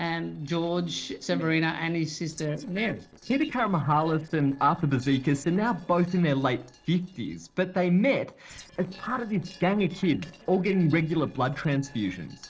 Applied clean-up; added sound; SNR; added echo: neural separator model SepFormer DNS4.